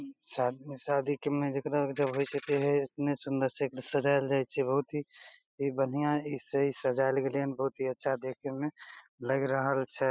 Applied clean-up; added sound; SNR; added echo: classical method spectral subtraction.